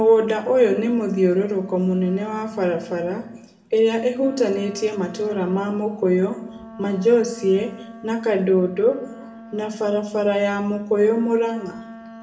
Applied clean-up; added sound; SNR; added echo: none; Wind instrument, woodwind instrument; 19 dB; reverberation time 0.6 s.